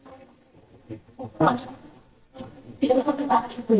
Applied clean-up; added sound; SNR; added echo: neural mask model DeepFilterNet 3.